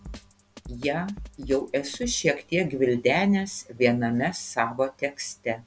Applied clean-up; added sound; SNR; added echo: none; Drum kit; 20 dB; none.